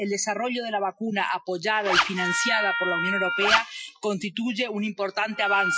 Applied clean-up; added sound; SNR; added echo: classical method Wiener filter.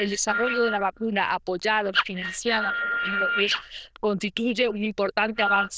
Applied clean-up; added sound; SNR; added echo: neural diffusion model UNIVERSE++.